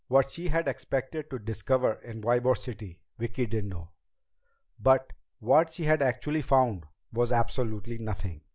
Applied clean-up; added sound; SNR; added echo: none; none; none; none.